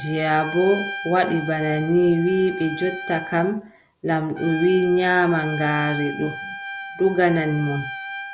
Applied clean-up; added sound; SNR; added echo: none; Trumpet; 11 dB; none.